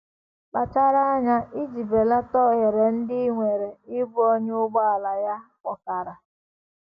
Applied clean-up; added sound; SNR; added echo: none; none; none; none.